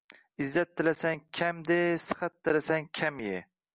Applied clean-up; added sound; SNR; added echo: none; none; none; none.